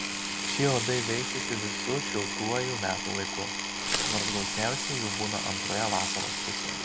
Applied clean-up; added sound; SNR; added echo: none; Power tool + Fireworks; -2 dB; none.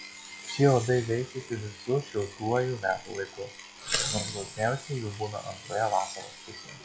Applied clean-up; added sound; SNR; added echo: classical method log-MMSE.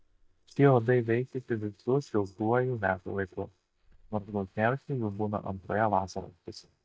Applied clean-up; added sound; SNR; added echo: neural mask model DeepFilterNet 3.